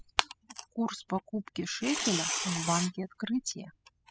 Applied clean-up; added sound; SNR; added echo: classical method spectral subtraction.